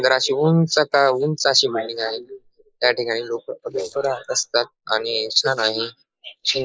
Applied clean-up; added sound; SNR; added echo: neural mask model Resemble Enhance denoiser.